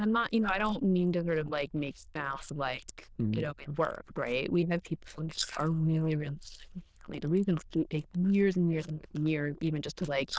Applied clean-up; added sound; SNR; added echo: neural diffusion model UNIVERSE++.